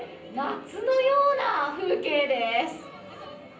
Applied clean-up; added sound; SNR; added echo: none; Bowed string instrument; 15 dB; reverberation time 0.6 s.